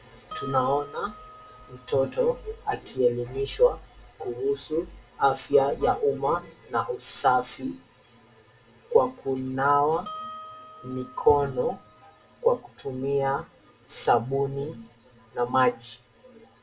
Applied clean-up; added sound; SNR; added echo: none; Harp; 16 dB; reverberation time 0.2 s.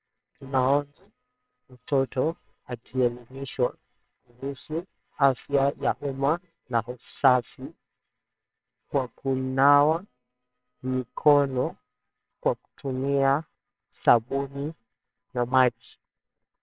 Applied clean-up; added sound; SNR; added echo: neural separator model SepFormer WHAMR!.